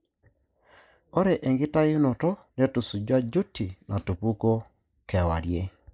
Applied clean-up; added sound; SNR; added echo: neural mask model Resemble Enhance denoiser.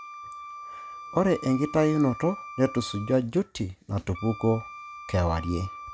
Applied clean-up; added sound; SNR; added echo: none; Wind instrument, woodwind instrument; 14 dB; none.